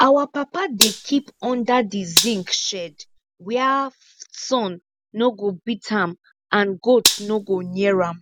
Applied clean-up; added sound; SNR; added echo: none; Gunshot, gunfire; 2 dB; none.